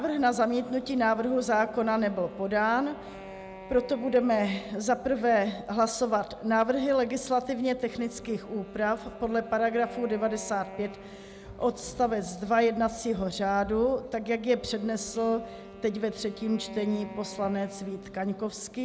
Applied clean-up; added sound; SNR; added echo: none; Wind instrument, woodwind instrument; 19 dB; none.